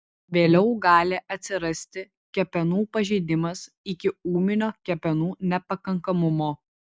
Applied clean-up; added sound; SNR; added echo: none; none; none; none.